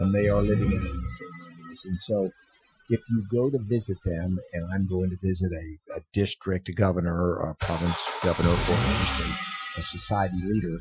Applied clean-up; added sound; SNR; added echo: classical method Wiener filter.